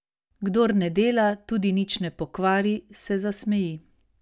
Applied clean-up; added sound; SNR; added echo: none; none; none; none.